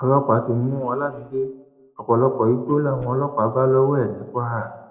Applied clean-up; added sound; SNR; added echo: neural separator model SepFormer DNS4.